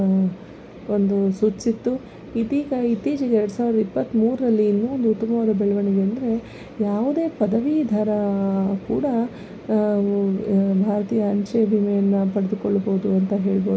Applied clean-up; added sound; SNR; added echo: none; none; none; none.